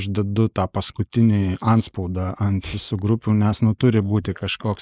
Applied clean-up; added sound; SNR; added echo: neural mask model Resemble Enhance denoiser.